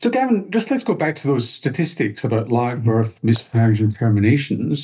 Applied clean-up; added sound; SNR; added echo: neural mask model DeepFilterNet 3.